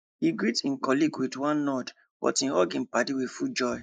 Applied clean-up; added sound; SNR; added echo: neural mask model Resemble Enhance denoiser.